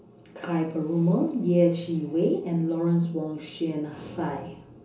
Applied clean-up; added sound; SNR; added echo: none; none; none; reverberation time 0.8 s.